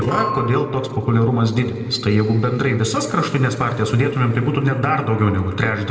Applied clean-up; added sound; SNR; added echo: neural separator model SepFormer DNS4.